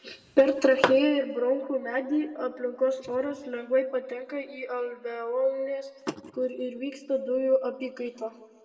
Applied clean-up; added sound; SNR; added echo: none; Tap / Hammer; 3 dB; reverberation time 1.0 s.